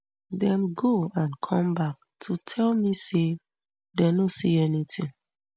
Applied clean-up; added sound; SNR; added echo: none; none; none; none.